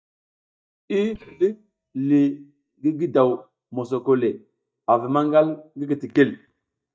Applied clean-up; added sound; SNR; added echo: neural mask model DeepFilterNet 3.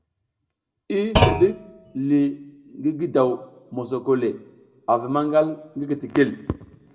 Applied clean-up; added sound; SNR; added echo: none; Thump, thud; 1 dB; reverberation time 0.7 s.